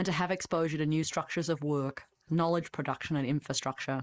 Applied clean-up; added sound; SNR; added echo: neural mask model Resemble Enhance denoiser.